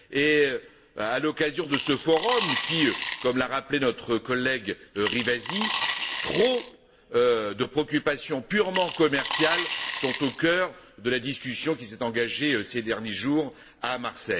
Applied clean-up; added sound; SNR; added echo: none; Coin (dropping) / Glass; -2 dB; reverberation time 0.3 s.